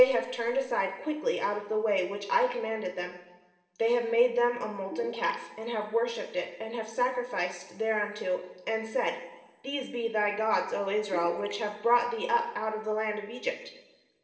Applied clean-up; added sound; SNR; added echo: none; Gurgling; 12 dB; reverberation time 1.2 s.